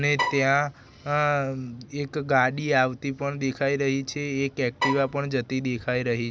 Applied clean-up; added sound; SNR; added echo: none; Bowed string instrument; 5 dB; none.